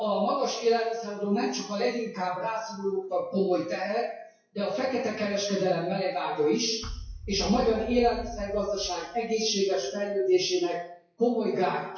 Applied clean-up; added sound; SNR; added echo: classical method WPE with log-MMSE.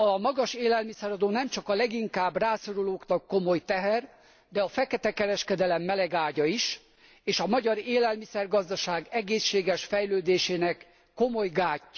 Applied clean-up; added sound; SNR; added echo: none; none; none; none.